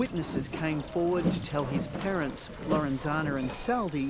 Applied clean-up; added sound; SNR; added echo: none; Boat, Water vehicle; 5 dB; none.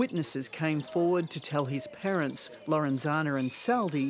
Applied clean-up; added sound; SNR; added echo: none; none; none; none.